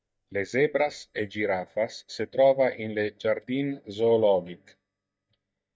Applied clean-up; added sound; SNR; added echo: neural mask model DeepFilterNet 3.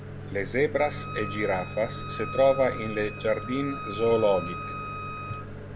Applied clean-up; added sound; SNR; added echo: none; Microwave oven + Wind instrument, woodwind instrument; 8 dB; none.